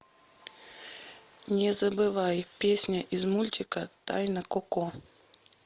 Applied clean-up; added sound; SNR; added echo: none; none; none; none.